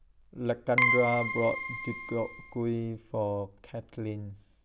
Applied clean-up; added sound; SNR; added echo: none; Keyboard (musical); -1 dB; none.